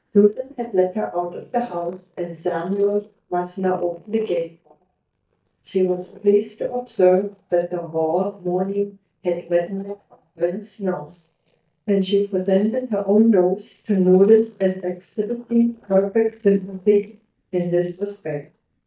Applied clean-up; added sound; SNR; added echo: neural mask model DeepFilterNet 3.